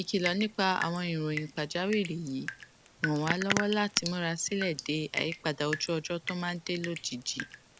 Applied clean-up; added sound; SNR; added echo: none; Drip; 7 dB; none.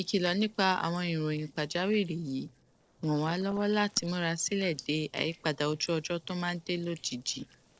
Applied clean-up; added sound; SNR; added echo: neural separator model SepFormer DNS4.